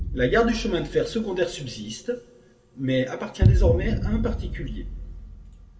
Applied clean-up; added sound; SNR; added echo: none; Boom; 0 dB; reverberation time 1.0 s.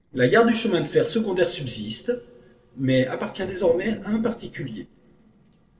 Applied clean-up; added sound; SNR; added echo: neural separator model SepFormer DNS4.